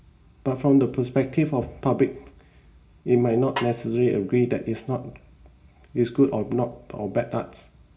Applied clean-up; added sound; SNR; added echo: none; Snare drum; 12 dB; reverberation time 0.4 s.